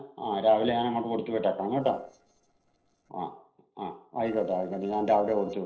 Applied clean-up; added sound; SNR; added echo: neural separator model SepFormer DNS4.